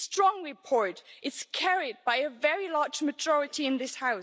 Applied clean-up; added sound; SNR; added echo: none; none; none; none.